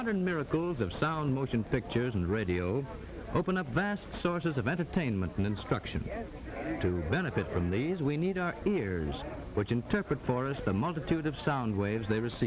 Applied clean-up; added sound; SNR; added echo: none; none; none; none.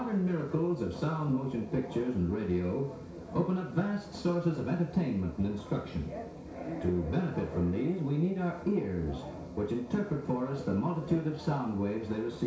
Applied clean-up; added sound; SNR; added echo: none; none; none; reverberation time 0.6 s.